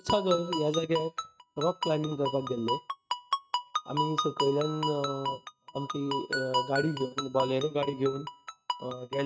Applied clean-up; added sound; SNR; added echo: neural mask model RNNoise.